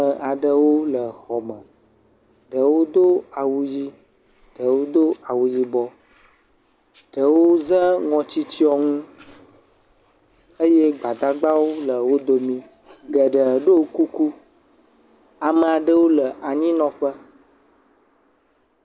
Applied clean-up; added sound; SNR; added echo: none; none; none; none.